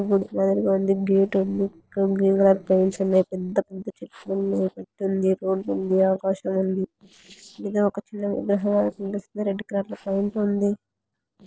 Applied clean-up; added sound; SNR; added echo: neural separator model SepFormer DNS4.